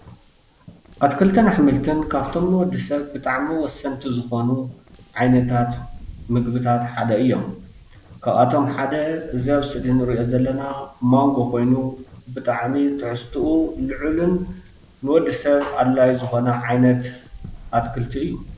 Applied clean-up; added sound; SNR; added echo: none; Wind; 18 dB; none.